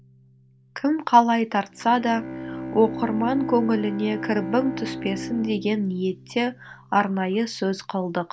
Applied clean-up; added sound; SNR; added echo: none; Bowed string instrument; 11 dB; none.